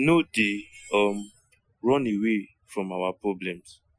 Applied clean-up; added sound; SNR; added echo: classical method Wiener filter.